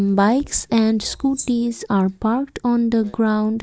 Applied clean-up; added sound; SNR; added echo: neural mask model DeepFilterNet 3.